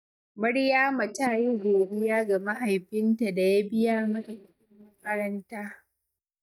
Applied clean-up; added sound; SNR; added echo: neural mask model DeepFilterNet 3.